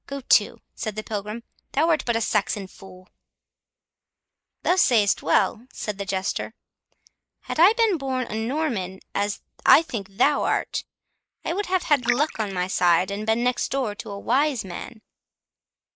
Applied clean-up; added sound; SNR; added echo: neural mask model Resemble Enhance denoiser.